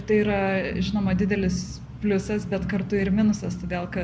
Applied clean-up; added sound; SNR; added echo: none; none; none; none.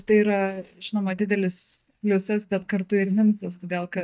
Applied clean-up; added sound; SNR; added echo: neural mask model DeepFilterNet 3.